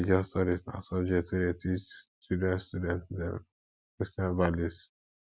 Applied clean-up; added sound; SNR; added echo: none; none; none; none.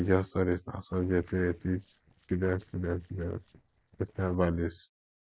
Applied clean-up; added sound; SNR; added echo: neural separator model SepFormer DNS4.